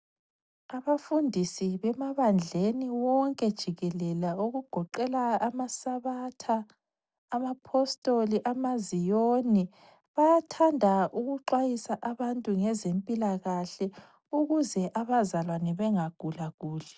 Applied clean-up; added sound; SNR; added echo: none; none; none; none.